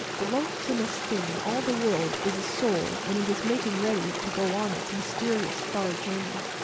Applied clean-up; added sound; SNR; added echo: none; Stream; 2 dB; none.